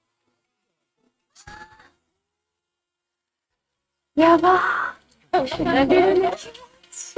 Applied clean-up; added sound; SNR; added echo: neural mask model RNNoise.